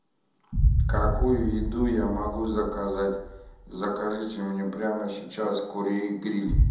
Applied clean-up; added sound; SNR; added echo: none; Boom; 0 dB; reverberation time 0.8 s.